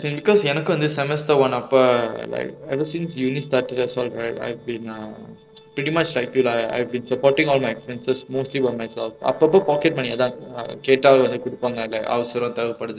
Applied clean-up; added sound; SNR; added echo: neural separator model SepFormer DNS4.